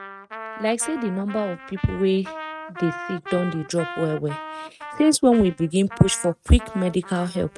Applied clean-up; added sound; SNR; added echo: neural mask model RNNoise.